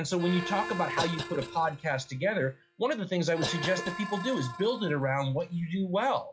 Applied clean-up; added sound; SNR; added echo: classical method log-MMSE.